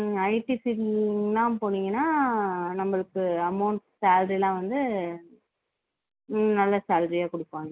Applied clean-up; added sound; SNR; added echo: none; none; none; none.